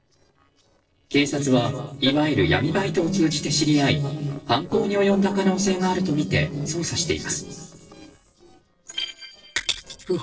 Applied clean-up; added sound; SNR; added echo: neural separator model SepFormer DNS4.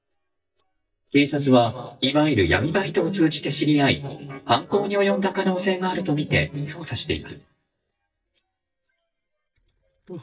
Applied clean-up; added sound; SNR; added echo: neural mask model DeepFilterNet 3.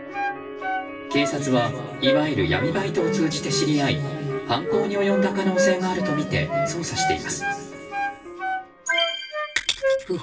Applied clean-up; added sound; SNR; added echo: none; Wind instrument, woodwind instrument; 3 dB; reverberation time 2.4 s.